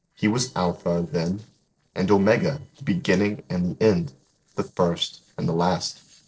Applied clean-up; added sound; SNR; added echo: neural separator model SepFormer DNS4.